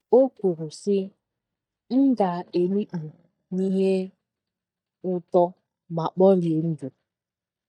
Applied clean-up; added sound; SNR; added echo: neural mask model DeepFilterNet 3.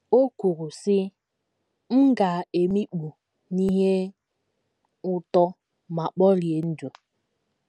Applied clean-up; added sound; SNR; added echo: none; none; none; none.